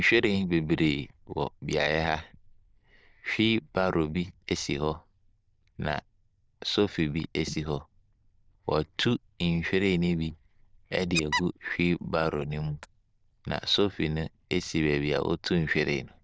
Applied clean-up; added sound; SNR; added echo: neural diffusion model UNIVERSE++.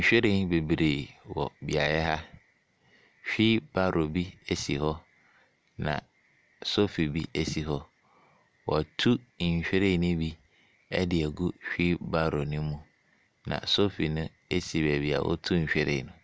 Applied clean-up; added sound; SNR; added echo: none; none; none; none.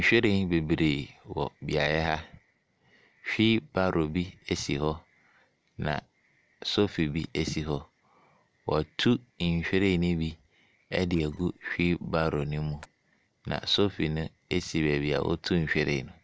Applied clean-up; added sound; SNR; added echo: neural separator model SepFormer DNS4.